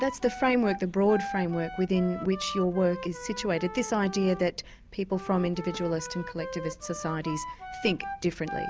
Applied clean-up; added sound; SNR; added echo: none; Wind instrument, woodwind instrument; 11 dB; none.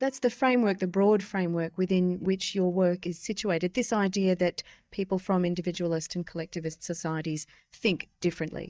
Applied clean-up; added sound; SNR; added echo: neural mask model DeepFilterNet 3.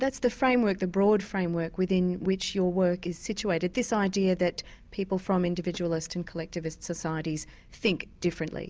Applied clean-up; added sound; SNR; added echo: none; none; none; none.